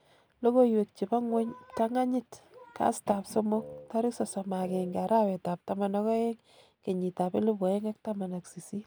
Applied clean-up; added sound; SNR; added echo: none; Wind instrument, woodwind instrument; 17 dB; none.